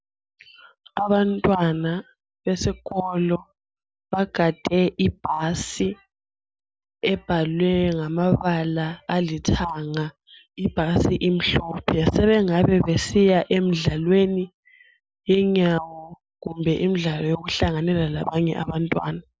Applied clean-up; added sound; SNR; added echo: none; none; none; none.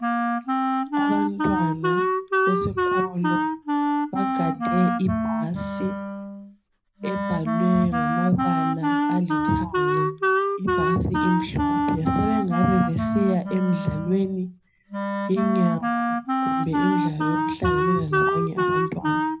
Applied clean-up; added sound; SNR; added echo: none; Wind instrument, woodwind instrument; -2 dB; reverberation time 0.4 s.